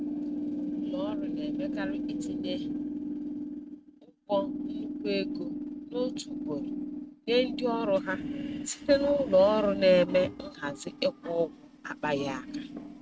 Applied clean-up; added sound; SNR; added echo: neural mask model RNNoise.